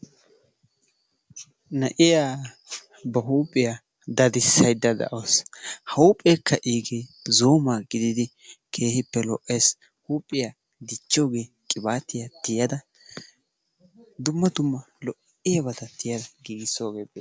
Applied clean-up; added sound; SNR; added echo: none; none; none; none.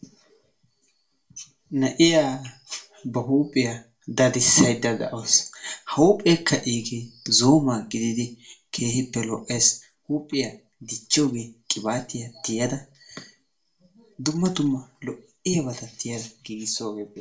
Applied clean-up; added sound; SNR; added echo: none; none; none; reverberation time 0.3 s.